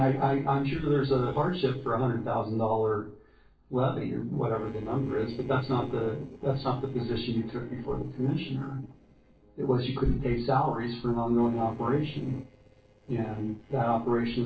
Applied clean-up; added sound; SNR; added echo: neural separator model SepFormer DNS4.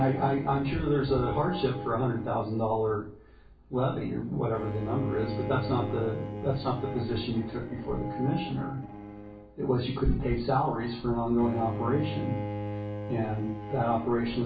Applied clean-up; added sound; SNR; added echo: none; Bowed string instrument; 9 dB; reverberation time 0.4 s.